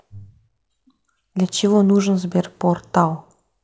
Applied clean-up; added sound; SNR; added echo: none; none; none; none.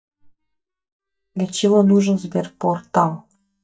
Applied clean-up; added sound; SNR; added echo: neural mask model DeepFilterNet 3.